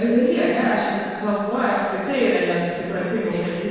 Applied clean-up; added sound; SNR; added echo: neural separator model SepFormer DNS4.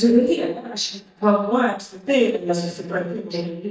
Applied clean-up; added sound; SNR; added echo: neural mask model DeepFilterNet 3.